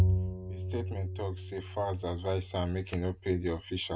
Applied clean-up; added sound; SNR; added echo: none; Bowed string instrument; 0 dB; none.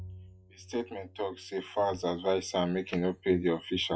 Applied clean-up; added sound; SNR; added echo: classical method log-MMSE.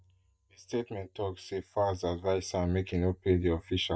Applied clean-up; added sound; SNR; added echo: neural mask model DeepFilterNet 3.